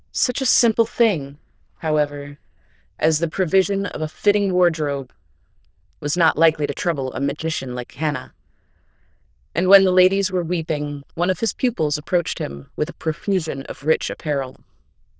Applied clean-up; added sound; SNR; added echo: neural diffusion model UNIVERSE++.